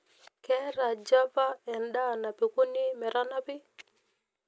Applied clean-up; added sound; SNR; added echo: none; none; none; none.